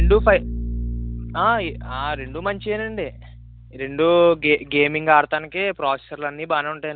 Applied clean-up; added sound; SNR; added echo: none; Bowed string instrument; 8 dB; none.